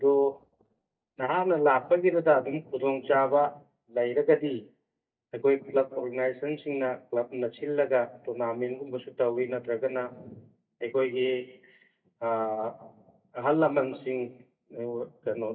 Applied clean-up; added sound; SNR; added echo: neural mask model DeepFilterNet 3.